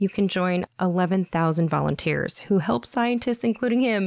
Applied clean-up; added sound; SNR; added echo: none; none; none; none.